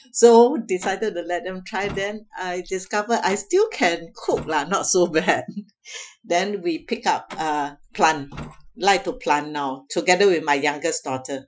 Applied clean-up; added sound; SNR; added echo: classical method Wiener filter.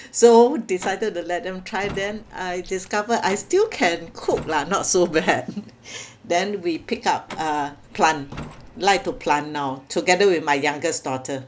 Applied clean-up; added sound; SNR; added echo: none; Truck; 18 dB; none.